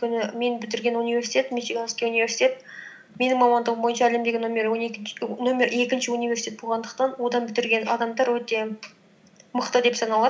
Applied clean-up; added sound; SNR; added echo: none; none; none; none.